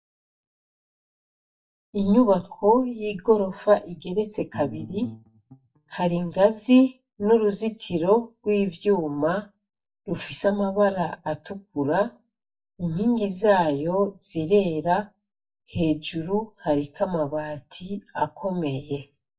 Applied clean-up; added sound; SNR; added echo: neural mask model DeepFilterNet 3.